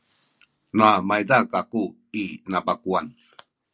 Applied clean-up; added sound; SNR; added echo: none; none; none; none.